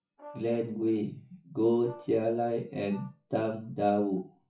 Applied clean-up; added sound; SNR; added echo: classical method WPE with log-MMSE.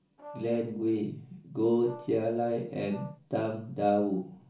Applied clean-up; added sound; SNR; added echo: none; Brass instrument; 20 dB; reverberation time 0.3 s.